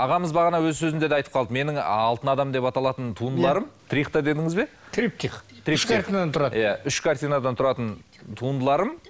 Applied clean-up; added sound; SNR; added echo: none; none; none; none.